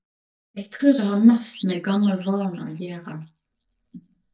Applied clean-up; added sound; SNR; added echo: neural mask model DeepFilterNet 3.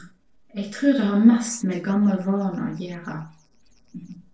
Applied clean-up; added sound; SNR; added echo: neural separator model SepFormer DNS4.